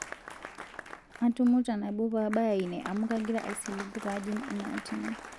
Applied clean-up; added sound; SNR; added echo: none; Applause; 12 dB; none.